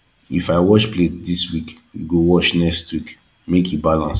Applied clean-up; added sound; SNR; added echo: none; none; none; none.